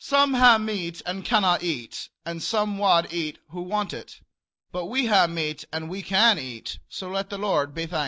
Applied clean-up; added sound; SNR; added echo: none; none; none; none.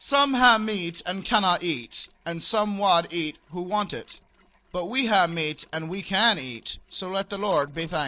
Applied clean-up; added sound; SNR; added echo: neural separator model SepFormer DNS4.